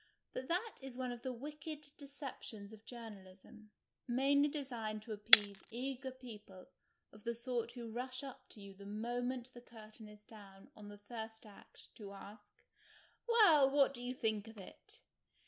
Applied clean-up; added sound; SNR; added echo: none; Shatter; -2 dB; none.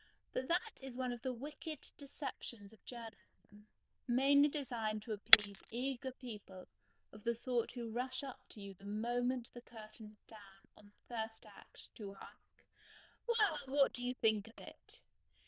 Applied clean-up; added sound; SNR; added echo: neural diffusion model UNIVERSE++.